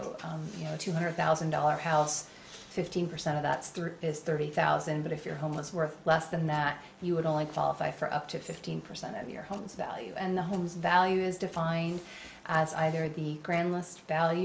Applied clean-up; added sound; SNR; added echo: none; none; none; none.